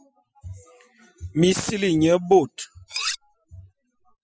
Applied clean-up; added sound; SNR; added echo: classical method spectral subtraction.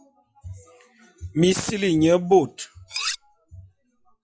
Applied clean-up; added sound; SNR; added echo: classical method log-MMSE.